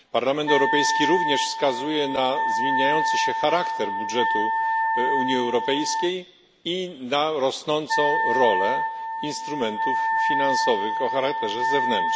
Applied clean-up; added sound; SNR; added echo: none; Wind instrument, woodwind instrument; -1 dB; none.